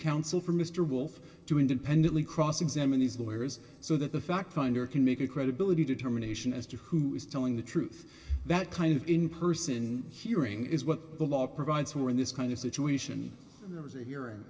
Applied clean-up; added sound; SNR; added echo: none; none; none; reverberation time 2.7 s.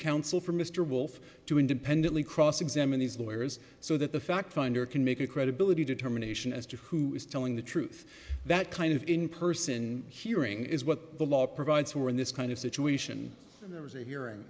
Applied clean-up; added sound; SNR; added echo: none; none; none; none.